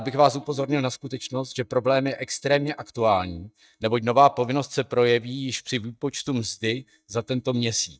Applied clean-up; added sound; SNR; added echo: neural mask model DeepFilterNet 3.